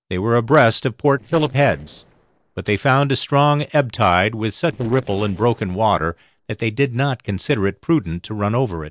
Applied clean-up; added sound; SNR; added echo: neural separator model SepFormer DNS4.